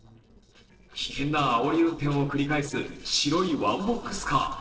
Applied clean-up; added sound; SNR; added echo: neural separator model SepFormer DNS4.